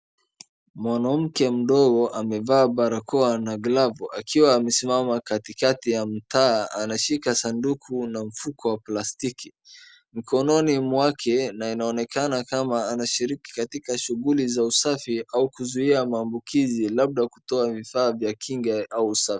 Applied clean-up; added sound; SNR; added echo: none; none; none; none.